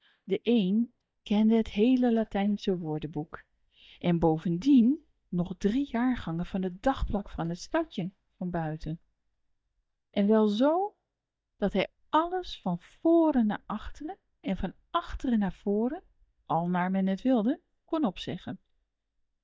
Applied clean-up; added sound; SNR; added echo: neural mask model DeepFilterNet 3.